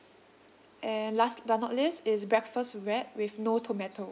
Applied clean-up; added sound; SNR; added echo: none; none; none; none.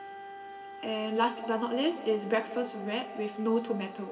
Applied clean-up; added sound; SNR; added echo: none; Wind instrument, woodwind instrument; 13 dB; reverberation time 1.8 s.